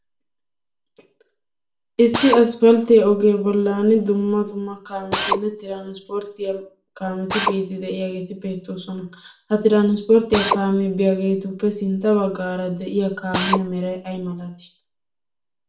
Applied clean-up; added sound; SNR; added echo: none; Drill; 8 dB; reverberation time 0.4 s.